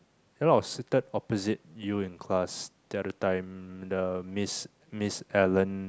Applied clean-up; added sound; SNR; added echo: none; none; none; none.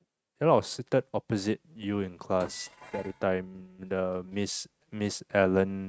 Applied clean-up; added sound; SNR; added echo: neural mask model RNNoise.